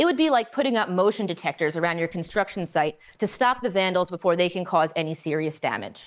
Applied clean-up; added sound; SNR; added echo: neural mask model Resemble Enhance denoiser.